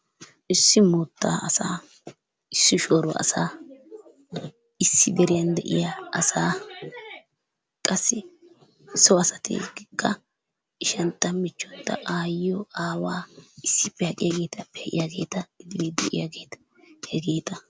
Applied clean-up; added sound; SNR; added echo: none; none; none; none.